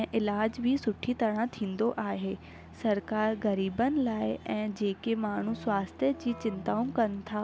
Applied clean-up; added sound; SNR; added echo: none; Keyboard (musical); 19 dB; none.